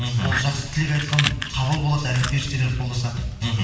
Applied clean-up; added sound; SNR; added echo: none; Fire; 9 dB; reverberation time 1.1 s.